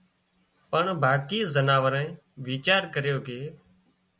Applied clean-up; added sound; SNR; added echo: none; none; none; none.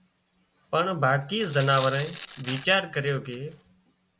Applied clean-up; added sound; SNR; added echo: none; Tearing; 13 dB; none.